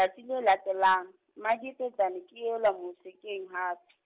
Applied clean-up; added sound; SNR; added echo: none; none; none; none.